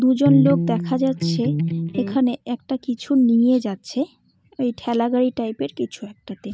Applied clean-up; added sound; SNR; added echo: none; Electric guitar; 1 dB; none.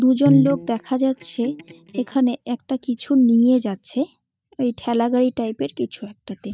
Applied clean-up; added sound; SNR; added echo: neural mask model DeepFilterNet 3.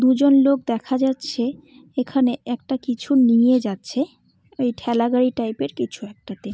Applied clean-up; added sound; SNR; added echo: none; none; none; none.